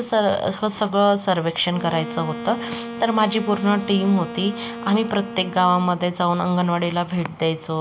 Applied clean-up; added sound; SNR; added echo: none; Wind instrument, woodwind instrument; 14 dB; none.